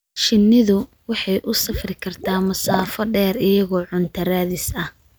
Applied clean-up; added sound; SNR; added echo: none; Water / Liquid; 13 dB; none.